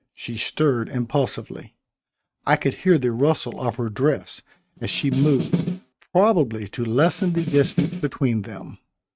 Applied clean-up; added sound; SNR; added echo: neural mask model RNNoise.